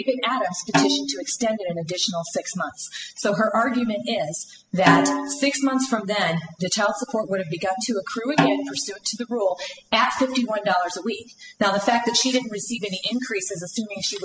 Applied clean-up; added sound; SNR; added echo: classical method spectral subtraction.